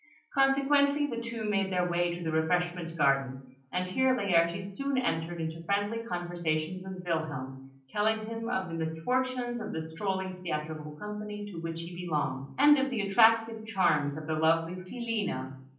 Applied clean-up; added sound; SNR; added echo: none; none; none; reverberation time 0.6 s.